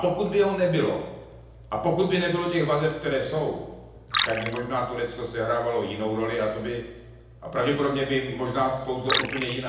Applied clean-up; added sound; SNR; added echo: none; Liquid; 9 dB; reverberation time 0.9 s.